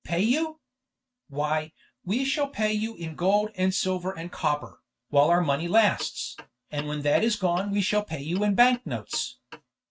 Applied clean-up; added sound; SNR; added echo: neural mask model RNNoise.